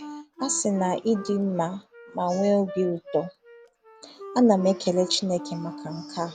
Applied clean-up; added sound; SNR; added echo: none; Wind instrument, woodwind instrument; 15 dB; none.